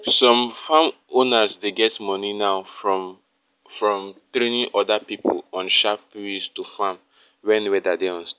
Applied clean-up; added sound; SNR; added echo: none; none; none; none.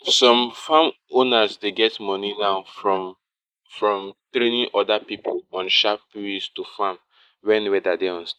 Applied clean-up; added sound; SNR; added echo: neural mask model Resemble Enhance denoiser.